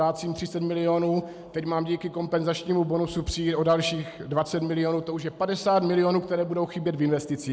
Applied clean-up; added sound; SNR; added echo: none; none; none; none.